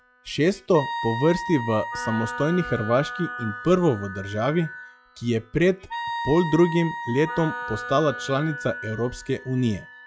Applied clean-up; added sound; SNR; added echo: classical method log-MMSE.